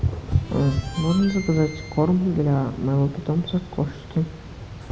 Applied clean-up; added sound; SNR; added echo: none; Harmonica; 17 dB; reverberation time 1.1 s.